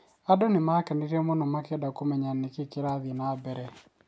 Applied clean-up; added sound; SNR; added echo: none; none; none; none.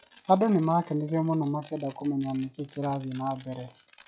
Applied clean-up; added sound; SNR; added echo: classical method log-MMSE.